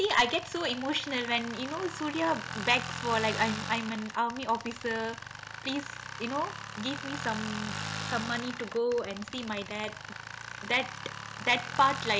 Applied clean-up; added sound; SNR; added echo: none; Tools; 8 dB; none.